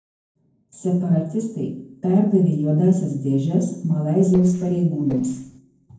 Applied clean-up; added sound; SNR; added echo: neural separator model SepFormer DNS4.